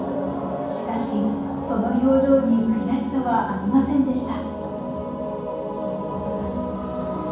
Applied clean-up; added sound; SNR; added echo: none; none; none; reverberation time 1.2 s.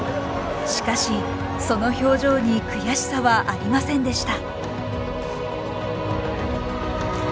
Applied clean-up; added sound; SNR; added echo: none; none; none; none.